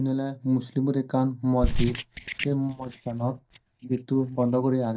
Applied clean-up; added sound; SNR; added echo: neural mask model DeepFilterNet 3.